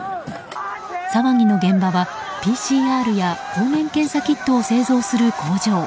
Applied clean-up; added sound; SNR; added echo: none; none; none; none.